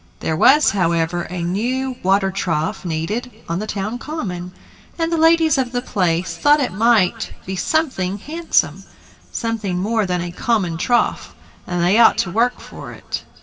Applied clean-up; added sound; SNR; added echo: none; none; none; reverberation time 2.7 s.